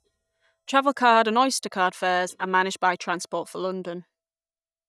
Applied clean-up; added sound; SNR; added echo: neural mask model DeepFilterNet 3.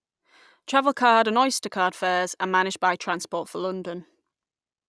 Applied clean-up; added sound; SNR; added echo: none; none; none; none.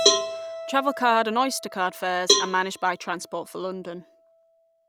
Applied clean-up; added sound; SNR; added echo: none; Cowbell + Keyboard (musical); 1 dB; none.